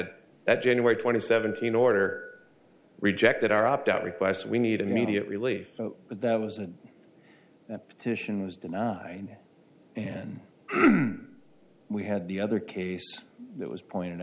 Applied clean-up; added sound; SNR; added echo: none; none; none; none.